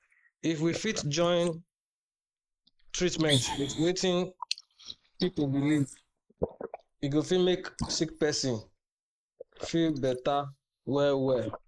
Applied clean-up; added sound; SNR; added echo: neural mask model Resemble Enhance denoiser.